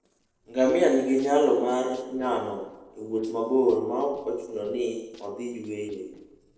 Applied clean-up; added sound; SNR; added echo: neural separator model SepFormer DNS4.